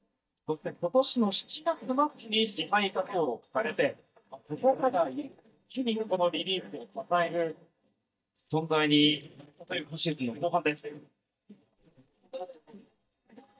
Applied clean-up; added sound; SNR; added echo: neural mask model DeepFilterNet 3.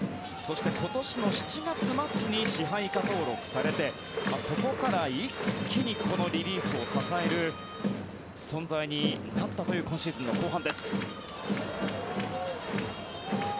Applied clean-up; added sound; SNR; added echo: none; none; none; none.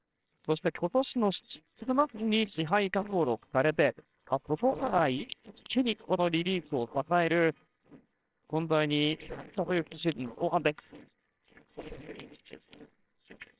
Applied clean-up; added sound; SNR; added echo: neural separator model SepFormer WHAMR!.